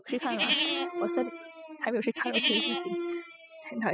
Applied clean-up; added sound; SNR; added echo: classical method spectral subtraction.